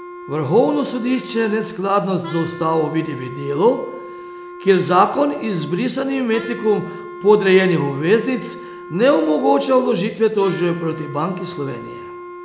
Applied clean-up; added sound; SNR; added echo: none; Wind instrument, woodwind instrument; 15 dB; none.